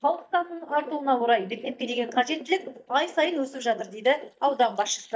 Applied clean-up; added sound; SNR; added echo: neural mask model DeepFilterNet 3.